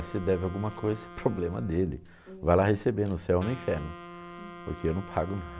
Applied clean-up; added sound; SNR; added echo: none; Wind instrument, woodwind instrument; 16 dB; none.